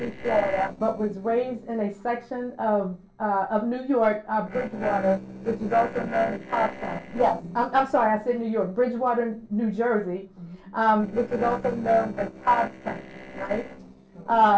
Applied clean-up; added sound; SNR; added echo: neural separator model SepFormer DNS4.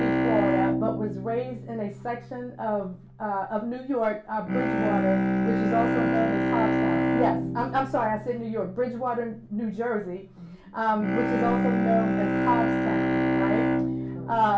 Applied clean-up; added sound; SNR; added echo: none; Bowed string instrument; -2 dB; reverberation time 0.3 s.